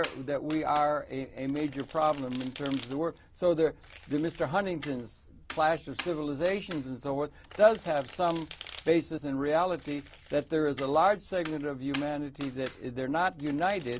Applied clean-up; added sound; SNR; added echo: none; Domestic sounds, home sounds; 16 dB; none.